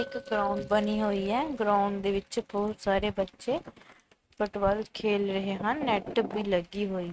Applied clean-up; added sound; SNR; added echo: neural mask model RNNoise.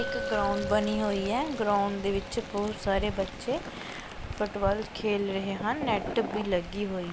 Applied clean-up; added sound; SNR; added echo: none; Fill (with liquid) + Glass; 9 dB; none.